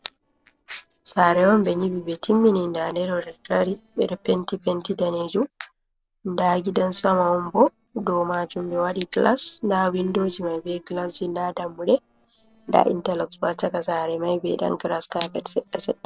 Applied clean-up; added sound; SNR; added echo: neural separator model SepFormer DNS4.